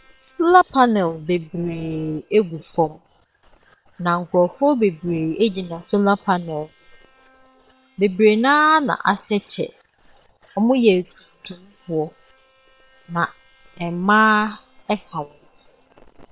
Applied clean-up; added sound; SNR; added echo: neural separator model SepFormer WHAM!.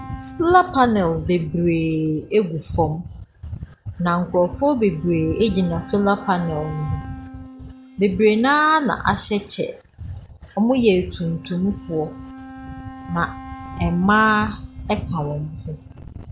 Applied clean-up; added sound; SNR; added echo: none; Wind instrument, woodwind instrument; 19 dB; none.